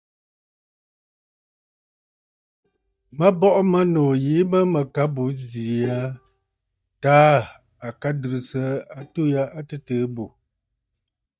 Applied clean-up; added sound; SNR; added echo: neural mask model DeepFilterNet 3.